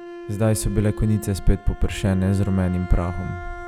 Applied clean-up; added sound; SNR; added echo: none; Bowed string instrument; 16 dB; none.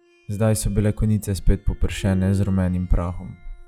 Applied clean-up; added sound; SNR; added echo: classical method log-MMSE.